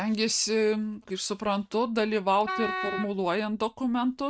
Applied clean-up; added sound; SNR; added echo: neural mask model RNNoise.